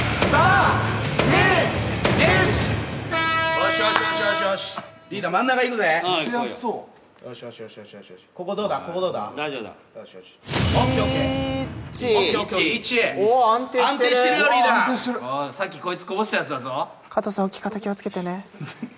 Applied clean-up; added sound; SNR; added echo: none; none; none; none.